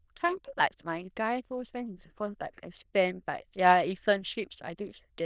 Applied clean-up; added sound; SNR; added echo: neural diffusion model UNIVERSE++.